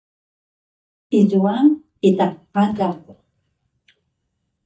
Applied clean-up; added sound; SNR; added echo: neural mask model DeepFilterNet 3.